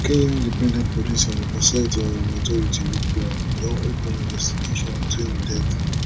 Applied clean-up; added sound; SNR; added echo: none; Fire; -3 dB; none.